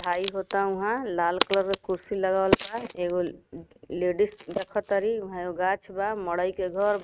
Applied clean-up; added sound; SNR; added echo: neural mask model RNNoise.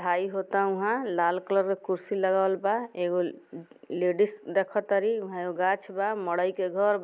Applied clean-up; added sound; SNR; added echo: none; none; none; none.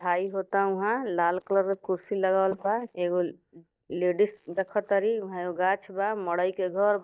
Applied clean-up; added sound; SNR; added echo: neural mask model DeepFilterNet 3.